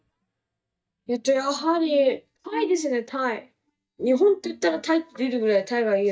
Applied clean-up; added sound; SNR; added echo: neural mask model DeepFilterNet 3.